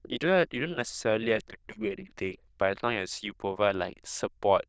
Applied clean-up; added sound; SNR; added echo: neural diffusion model UNIVERSE++.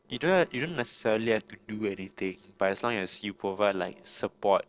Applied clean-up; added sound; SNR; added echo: neural separator model SepFormer DNS4.